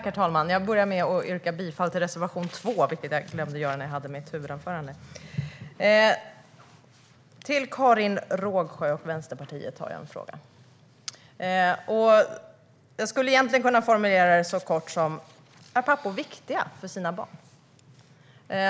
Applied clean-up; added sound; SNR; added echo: none; none; none; none.